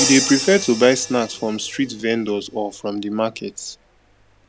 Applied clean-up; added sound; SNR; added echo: none; Crash cymbal; 8 dB; none.